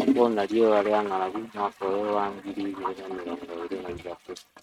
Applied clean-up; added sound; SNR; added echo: neural mask model RNNoise.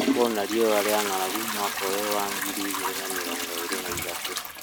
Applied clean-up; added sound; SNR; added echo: none; Trickle, dribble / Toilet flush / Hiss; 1 dB; none.